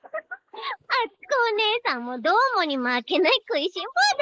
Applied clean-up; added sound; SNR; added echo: neural mask model Resemble Enhance denoiser.